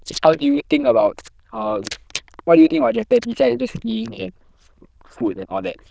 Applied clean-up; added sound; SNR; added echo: neural diffusion model UNIVERSE++.